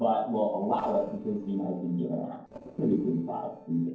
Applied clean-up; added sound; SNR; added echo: neural separator model SepFormer DNS4.